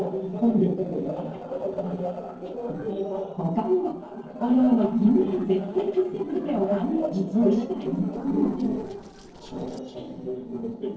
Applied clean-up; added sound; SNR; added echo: neural separator model SepFormer DNS4.